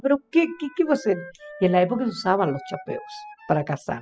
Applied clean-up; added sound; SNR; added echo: classical method spectral subtraction.